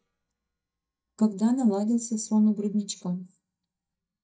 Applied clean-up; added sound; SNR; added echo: neural mask model DeepFilterNet 3.